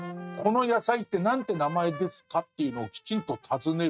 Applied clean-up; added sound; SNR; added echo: neural mask model RNNoise.